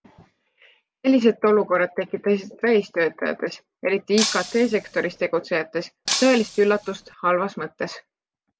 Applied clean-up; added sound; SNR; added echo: none; Shatter; 7 dB; none.